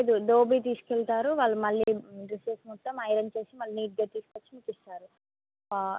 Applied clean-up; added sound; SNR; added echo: none; none; none; none.